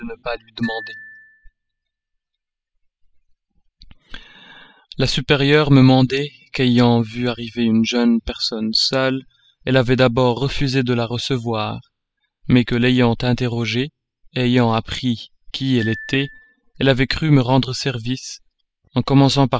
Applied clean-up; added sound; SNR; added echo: classical method spectral subtraction.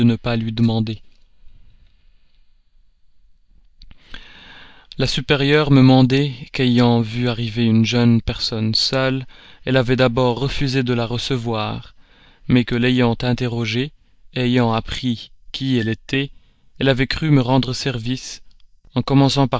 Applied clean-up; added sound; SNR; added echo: neural mask model DeepFilterNet 3.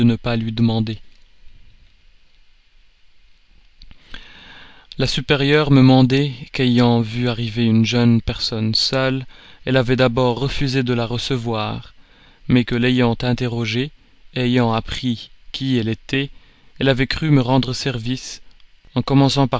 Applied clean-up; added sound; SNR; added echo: none; none; none; none.